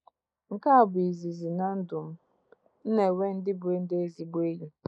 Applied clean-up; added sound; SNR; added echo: neural mask model Resemble Enhance denoiser.